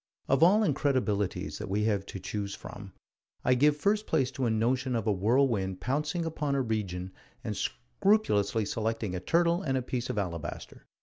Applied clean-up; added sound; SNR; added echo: none; none; none; none.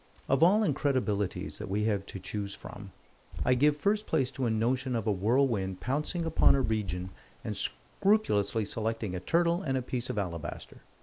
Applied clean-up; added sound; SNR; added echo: none; Wind / Bird; 7 dB; none.